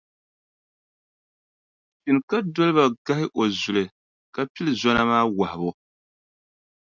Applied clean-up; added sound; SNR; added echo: none; none; none; none.